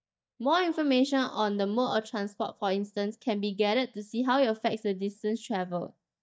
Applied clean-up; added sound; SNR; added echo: neural mask model DeepFilterNet 3.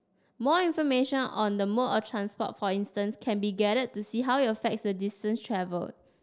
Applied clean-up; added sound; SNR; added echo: none; none; none; none.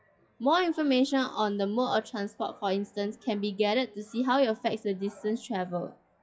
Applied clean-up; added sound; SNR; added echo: classical method WPE with log-MMSE.